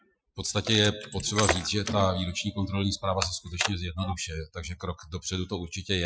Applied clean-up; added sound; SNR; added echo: classical method Wiener filter.